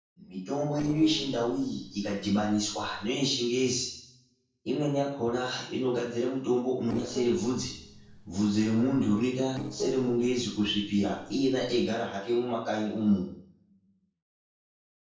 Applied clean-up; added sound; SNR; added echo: neural separator model SepFormer DNS4.